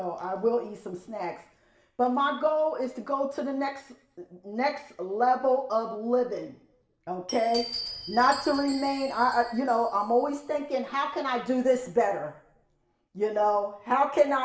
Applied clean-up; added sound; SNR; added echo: none; Glass; 12 dB; reverberation time 0.6 s.